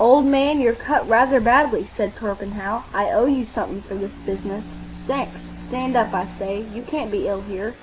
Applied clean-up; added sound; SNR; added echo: none; none; none; none.